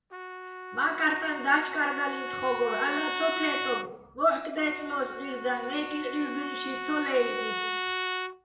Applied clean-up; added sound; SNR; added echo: none; Trumpet; 5 dB; reverberation time 0.8 s.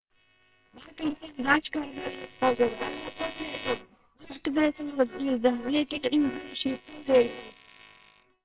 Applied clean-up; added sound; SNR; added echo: neural separator model SepFormer WHAMR!.